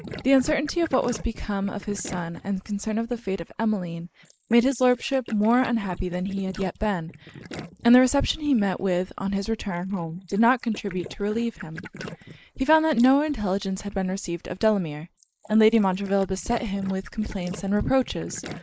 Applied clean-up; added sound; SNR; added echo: neural mask model Resemble Enhance denoiser.